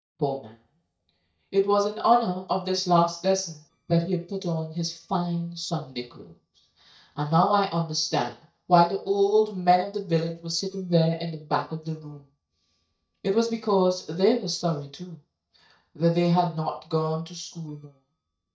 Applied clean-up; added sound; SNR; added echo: neural mask model DeepFilterNet 3.